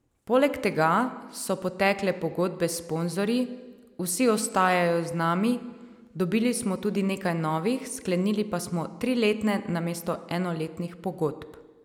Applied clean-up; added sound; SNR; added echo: none; none; none; none.